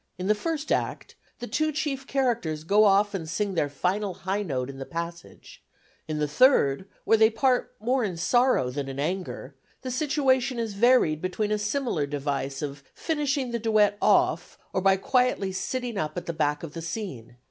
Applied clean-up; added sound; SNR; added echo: none; none; none; none.